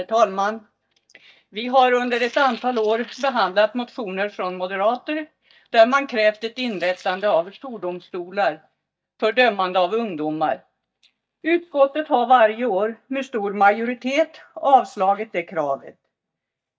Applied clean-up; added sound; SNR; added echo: neural mask model DeepFilterNet 3.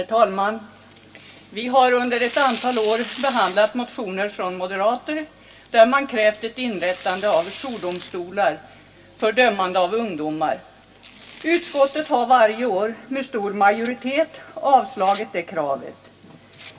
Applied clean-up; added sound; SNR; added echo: none; Tearing; 18 dB; reverberation time 0.2 s.